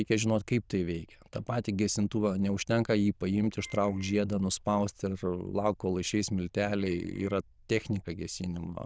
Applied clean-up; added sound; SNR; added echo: neural diffusion model UNIVERSE++.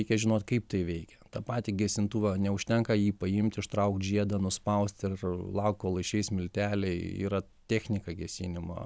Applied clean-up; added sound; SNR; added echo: none; none; none; none.